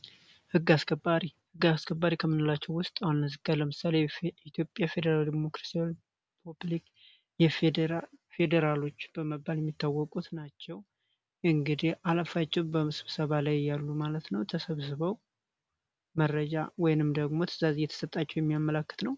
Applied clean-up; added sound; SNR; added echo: none; none; none; none.